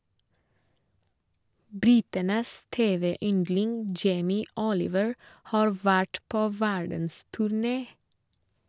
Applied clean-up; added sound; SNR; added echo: none; none; none; none.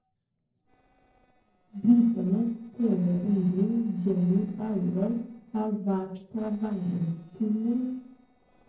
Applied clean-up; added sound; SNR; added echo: neural separator model SepFormer DNS4.